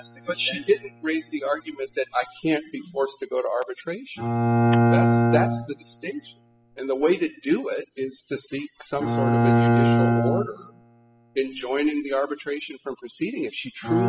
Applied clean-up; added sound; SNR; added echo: classical method spectral subtraction.